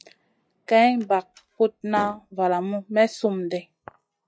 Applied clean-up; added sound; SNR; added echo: classical method log-MMSE.